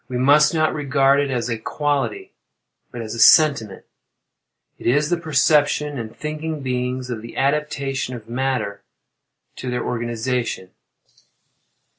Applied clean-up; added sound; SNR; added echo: none; none; none; none.